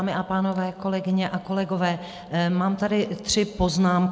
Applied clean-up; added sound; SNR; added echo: none; none; none; none.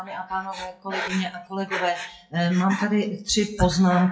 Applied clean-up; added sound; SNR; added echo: classical method WPE with log-MMSE.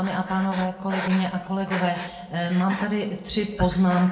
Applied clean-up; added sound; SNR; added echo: none; Breathing; 12 dB; reverberation time 0.6 s.